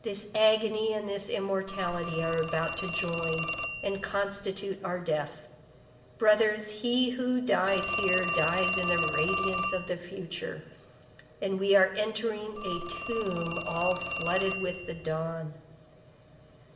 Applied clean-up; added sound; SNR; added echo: none; Telephone; 6 dB; reverberation time 1.0 s.